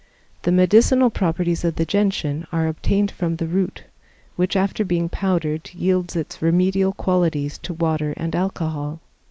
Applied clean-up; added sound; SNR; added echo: none; none; none; none.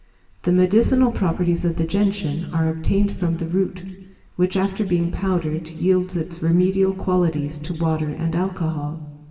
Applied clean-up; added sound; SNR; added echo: none; none; none; reverberation time 1.2 s.